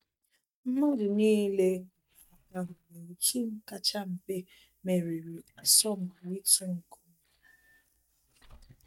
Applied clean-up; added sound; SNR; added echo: neural mask model DeepFilterNet 3.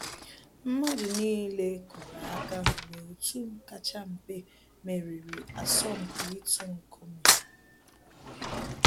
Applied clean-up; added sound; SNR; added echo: none; Cutlery, silverware / Drawer open or close; -1 dB; none.